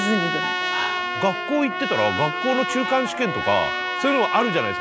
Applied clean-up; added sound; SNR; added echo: none; Trumpet; 3 dB; none.